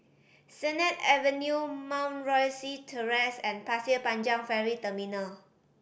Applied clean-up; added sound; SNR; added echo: none; none; none; none.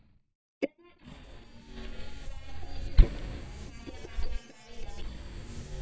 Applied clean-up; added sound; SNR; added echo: neural mask model DeepFilterNet 3.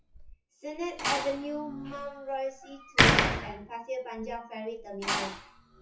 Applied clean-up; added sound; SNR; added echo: classical method WPE with log-MMSE.